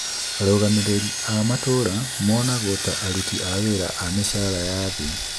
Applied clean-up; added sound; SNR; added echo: none; Sawing; 4 dB; none.